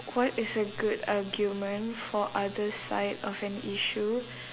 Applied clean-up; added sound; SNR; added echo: none; none; none; none.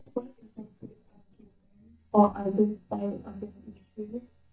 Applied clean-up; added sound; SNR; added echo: neural mask model DeepFilterNet 3.